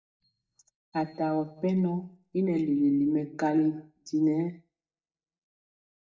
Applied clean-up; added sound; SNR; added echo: neural mask model DeepFilterNet 3.